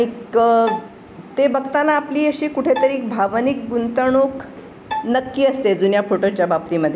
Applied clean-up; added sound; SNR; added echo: none; Bowed string instrument; 15 dB; none.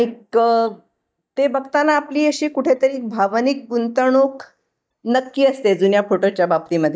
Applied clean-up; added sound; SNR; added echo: neural mask model DeepFilterNet 3.